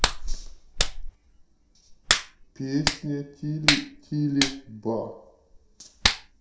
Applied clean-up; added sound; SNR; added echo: none; Hands; -3 dB; reverberation time 0.7 s.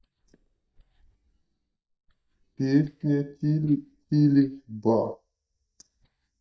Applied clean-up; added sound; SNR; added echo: neural mask model DeepFilterNet 3.